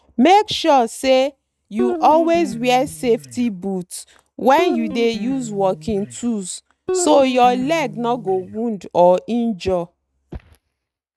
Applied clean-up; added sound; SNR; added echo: neural mask model RNNoise.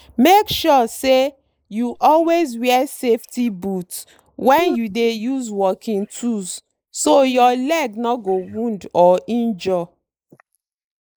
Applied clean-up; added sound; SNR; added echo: neural mask model Resemble Enhance denoiser.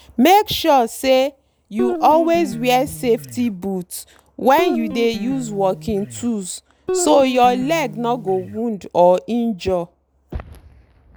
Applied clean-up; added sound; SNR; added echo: none; Guitar; 9 dB; none.